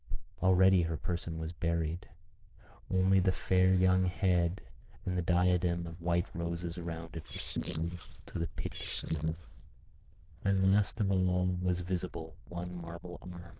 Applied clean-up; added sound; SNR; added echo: neural diffusion model UNIVERSE++.